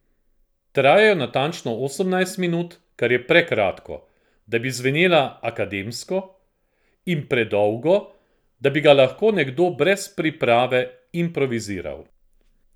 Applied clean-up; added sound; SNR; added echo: none; none; none; none.